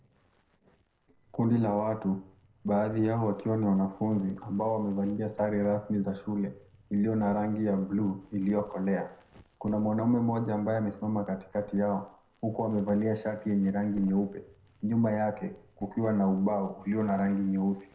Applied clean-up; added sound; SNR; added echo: neural separator model SepFormer DNS4.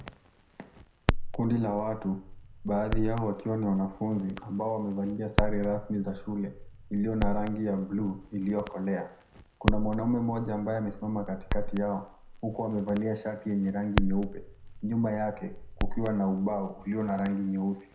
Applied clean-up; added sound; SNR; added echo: none; Crackle; 4 dB; reverberation time 0.4 s.